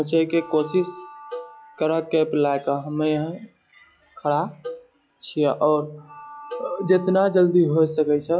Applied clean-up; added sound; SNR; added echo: classical method log-MMSE.